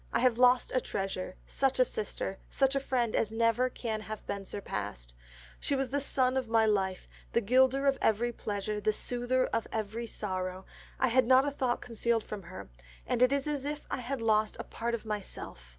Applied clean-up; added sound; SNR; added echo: none; none; none; none.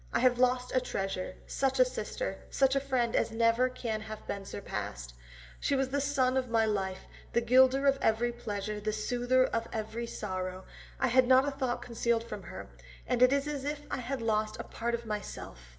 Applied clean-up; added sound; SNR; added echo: none; none; none; reverberation time 1.0 s.